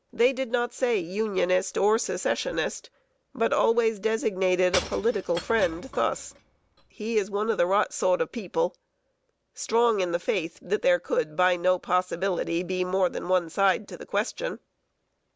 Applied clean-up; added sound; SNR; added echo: none; Shatter / Crushing; 14 dB; none.